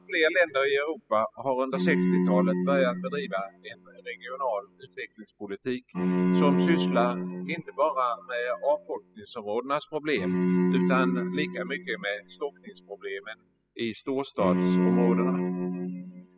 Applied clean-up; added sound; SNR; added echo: classical method spectral subtraction.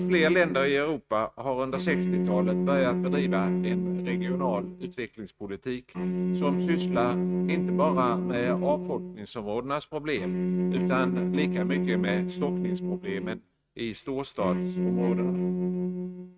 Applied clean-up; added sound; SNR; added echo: neural mask model RNNoise.